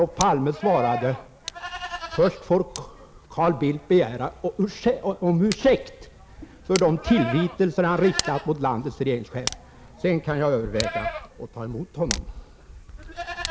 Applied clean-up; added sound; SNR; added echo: none; Livestock, farm animals, working animals + Tick; 10 dB; none.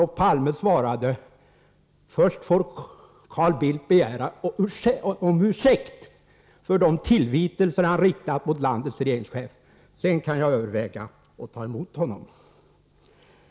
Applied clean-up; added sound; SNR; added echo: none; none; none; none.